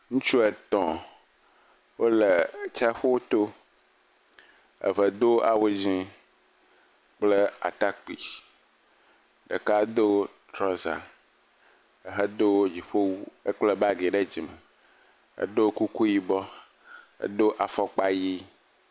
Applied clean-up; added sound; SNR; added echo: none; none; none; none.